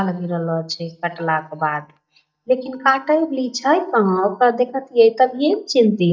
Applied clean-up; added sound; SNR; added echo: neural mask model DeepFilterNet 3.